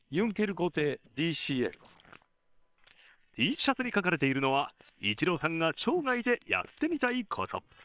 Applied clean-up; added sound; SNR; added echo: neural separator model SepFormer WHAM!.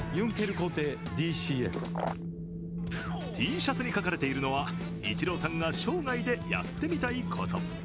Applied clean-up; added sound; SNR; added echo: none; Wind; 4 dB; none.